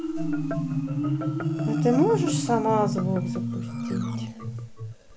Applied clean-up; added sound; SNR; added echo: none; Marimba, xylophone; -1 dB; none.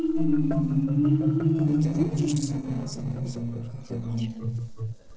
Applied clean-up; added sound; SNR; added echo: neural separator model SepFormer DNS4.